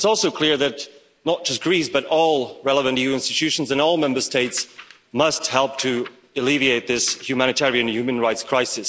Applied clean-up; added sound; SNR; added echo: none; none; none; none.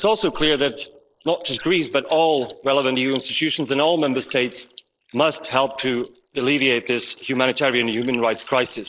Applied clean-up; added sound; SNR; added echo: neural mask model Resemble Enhance denoiser.